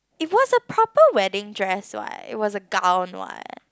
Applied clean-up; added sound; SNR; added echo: none; none; none; none.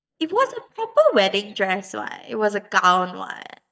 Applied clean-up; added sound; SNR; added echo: neural mask model DeepFilterNet 3.